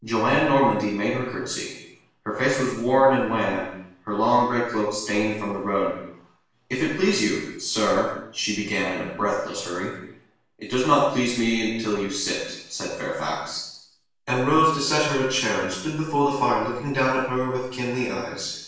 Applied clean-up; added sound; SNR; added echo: none; none; none; reverberation time 0.7 s.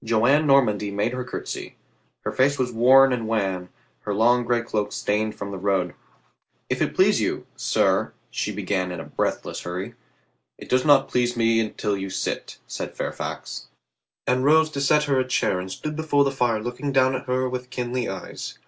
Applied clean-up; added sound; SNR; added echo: none; none; none; none.